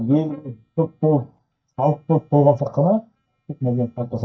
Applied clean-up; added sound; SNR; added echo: neural mask model DeepFilterNet 3.